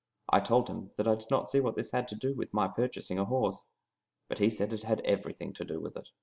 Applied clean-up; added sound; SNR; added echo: none; none; none; none.